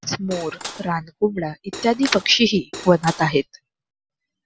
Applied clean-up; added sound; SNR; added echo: none; Cutlery, silverware / Dishes, pots, and pans; 13 dB; none.